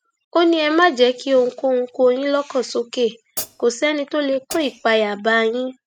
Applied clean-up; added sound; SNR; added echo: neural mask model RNNoise.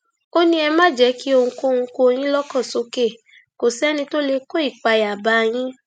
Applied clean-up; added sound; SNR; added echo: none; none; none; none.